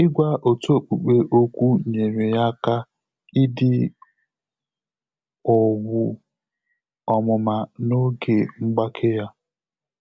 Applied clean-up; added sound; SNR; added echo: none; none; none; none.